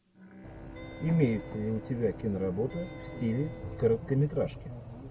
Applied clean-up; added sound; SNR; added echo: none; Wind instrument, woodwind instrument + Bowed string instrument; 16 dB; none.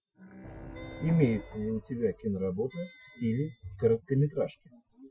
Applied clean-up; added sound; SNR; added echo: classical method Wiener filter.